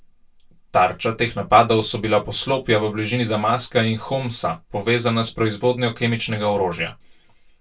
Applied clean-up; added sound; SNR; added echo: none; none; none; reverberation time 0.2 s.